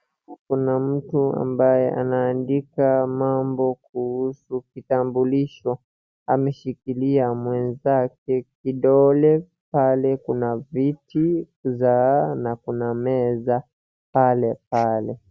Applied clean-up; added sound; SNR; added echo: none; none; none; none.